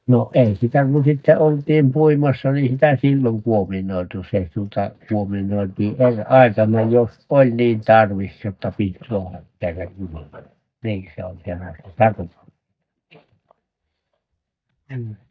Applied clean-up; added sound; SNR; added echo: neural mask model DeepFilterNet 3.